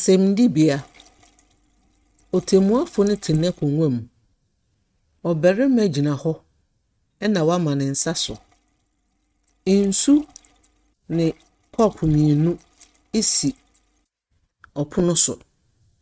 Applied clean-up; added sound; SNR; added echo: neural mask model RNNoise.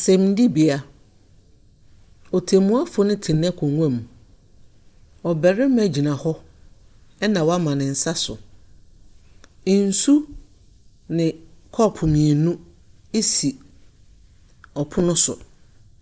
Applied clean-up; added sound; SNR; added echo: none; none; none; none.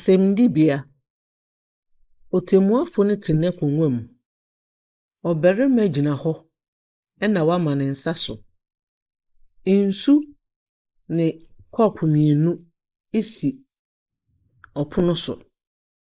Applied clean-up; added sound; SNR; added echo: neural mask model Resemble Enhance denoiser.